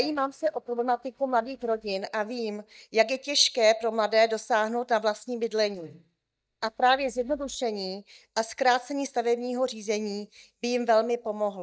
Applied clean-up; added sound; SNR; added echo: neural mask model DeepFilterNet 3.